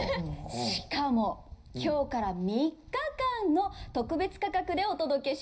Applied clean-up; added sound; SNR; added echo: none; Rattle; 17 dB; reverberation time 0.5 s.